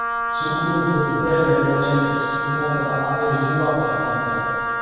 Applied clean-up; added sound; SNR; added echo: none; Wind instrument, woodwind instrument; 1 dB; reverberation time 2.1 s.